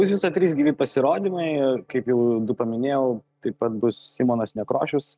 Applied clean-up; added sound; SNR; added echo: neural mask model RNNoise.